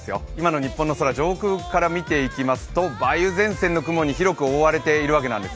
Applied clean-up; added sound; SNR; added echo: none; none; none; none.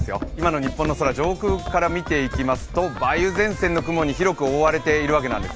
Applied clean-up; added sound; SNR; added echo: none; Run; 10 dB; none.